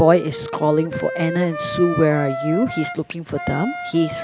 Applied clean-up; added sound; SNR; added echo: none; Wind instrument, woodwind instrument; 9 dB; none.